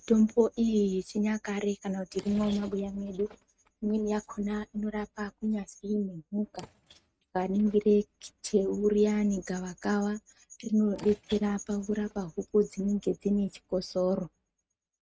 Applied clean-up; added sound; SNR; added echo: neural mask model RNNoise.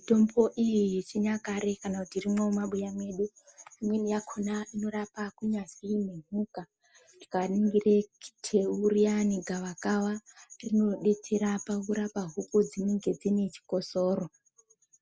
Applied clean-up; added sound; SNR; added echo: none; none; none; none.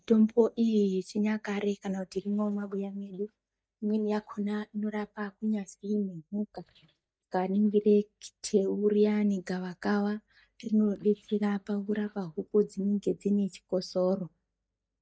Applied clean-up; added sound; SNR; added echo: neural mask model DeepFilterNet 3.